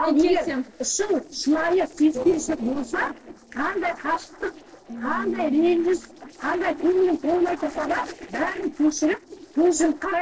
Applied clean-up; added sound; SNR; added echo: neural separator model SepFormer DNS4.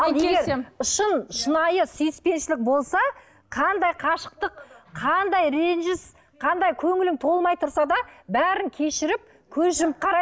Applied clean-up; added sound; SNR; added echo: none; none; none; none.